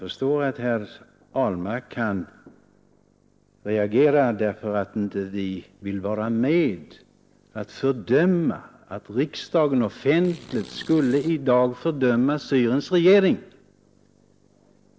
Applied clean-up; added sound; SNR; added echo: neural separator model SepFormer DNS4.